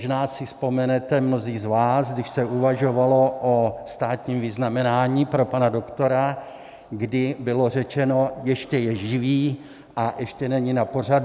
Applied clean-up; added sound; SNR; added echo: none; none; none; none.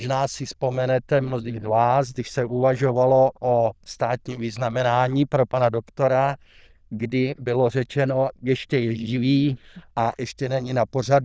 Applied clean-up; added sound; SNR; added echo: neural diffusion model UNIVERSE++.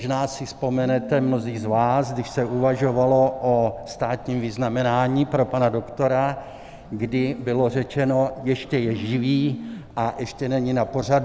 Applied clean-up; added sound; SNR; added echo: none; Telephone; 17 dB; none.